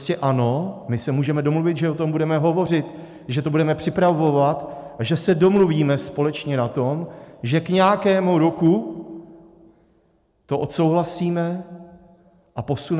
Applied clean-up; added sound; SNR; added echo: none; none; none; none.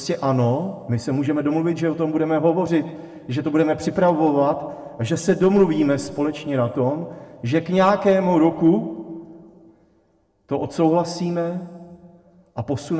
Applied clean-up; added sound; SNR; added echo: none; none; none; reverberation time 0.9 s.